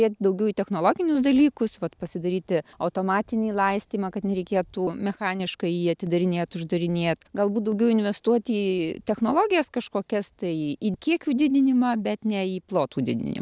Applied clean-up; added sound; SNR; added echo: none; none; none; none.